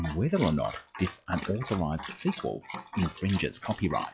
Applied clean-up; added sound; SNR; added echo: classical method log-MMSE.